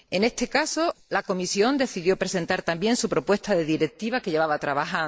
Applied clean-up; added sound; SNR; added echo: neural mask model Resemble Enhance denoiser.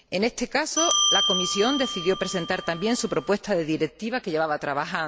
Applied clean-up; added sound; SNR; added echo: none; Bell; 1 dB; none.